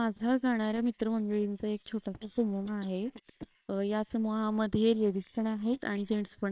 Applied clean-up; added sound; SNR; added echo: neural separator model SepFormer WHAMR!.